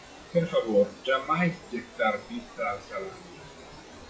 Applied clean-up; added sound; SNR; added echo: classical method WPE with log-MMSE.